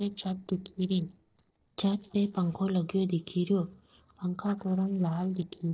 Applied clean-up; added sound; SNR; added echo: neural separator model SepFormer DNS4.